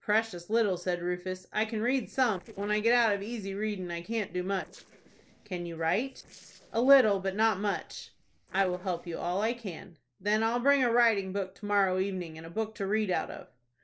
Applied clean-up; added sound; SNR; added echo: neural separator model SepFormer DNS4.